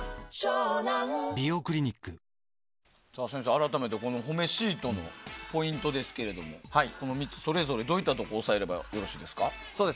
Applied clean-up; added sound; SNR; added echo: none; none; none; none.